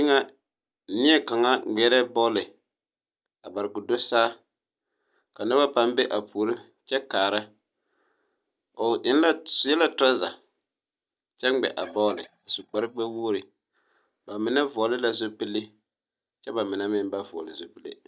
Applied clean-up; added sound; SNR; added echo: neural mask model DeepFilterNet 3.